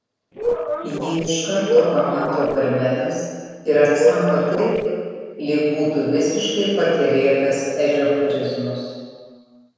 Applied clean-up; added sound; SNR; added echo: neural separator model SepFormer DNS4.